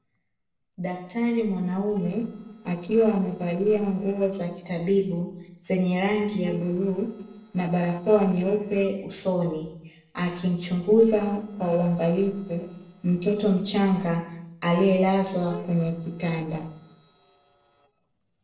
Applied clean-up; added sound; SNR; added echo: neural separator model SepFormer DNS4.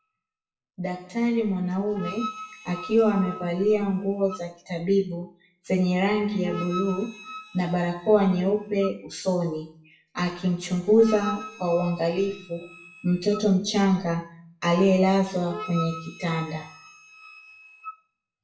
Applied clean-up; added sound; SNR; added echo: classical method WPE with log-MMSE.